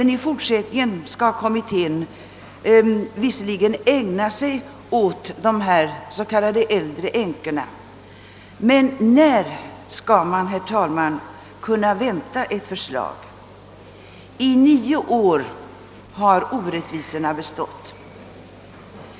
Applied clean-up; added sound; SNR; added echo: none; none; none; none.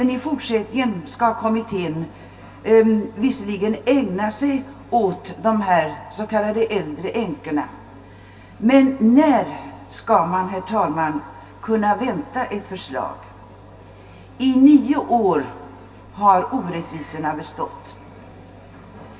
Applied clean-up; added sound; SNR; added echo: none; none; none; reverberation time 0.2 s.